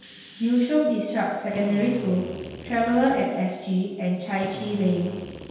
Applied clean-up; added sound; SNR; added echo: none; Drill; 16 dB; reverberation time 1.2 s.